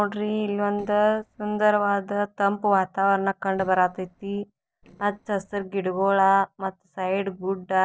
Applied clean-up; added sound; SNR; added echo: neural separator model SepFormer DNS4.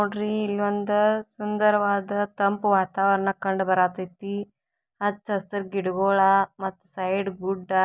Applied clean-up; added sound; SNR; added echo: none; none; none; none.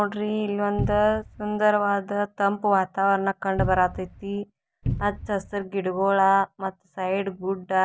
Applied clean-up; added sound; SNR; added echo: none; Cupboard open or close; 6 dB; none.